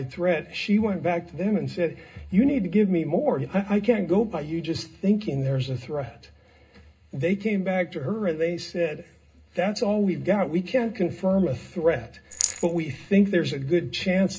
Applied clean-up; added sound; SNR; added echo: none; Rattle; 6 dB; reverberation time 0.2 s.